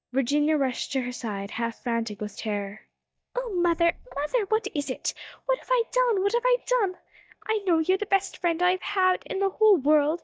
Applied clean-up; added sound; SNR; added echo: neural mask model DeepFilterNet 3.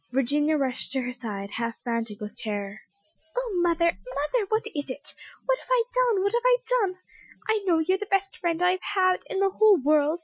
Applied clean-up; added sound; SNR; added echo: classical method Wiener filter.